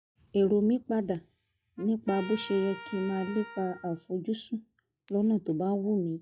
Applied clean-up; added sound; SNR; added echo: classical method log-MMSE.